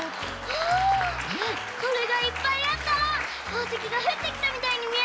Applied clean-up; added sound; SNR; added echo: none; Applause; 6 dB; reverberation time 0.3 s.